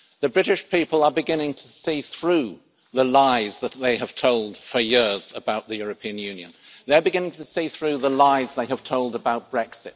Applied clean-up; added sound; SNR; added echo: none; none; none; none.